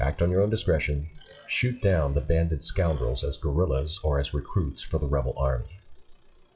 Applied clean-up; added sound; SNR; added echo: classical method WPE with log-MMSE.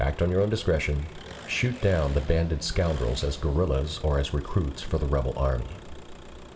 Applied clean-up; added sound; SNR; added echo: none; Engine; 19 dB; reverberation time 1.7 s.